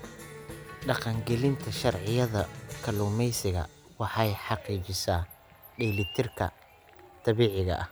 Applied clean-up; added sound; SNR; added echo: none; Cheering; 13 dB; none.